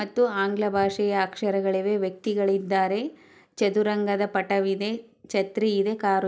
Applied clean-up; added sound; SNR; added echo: none; none; none; none.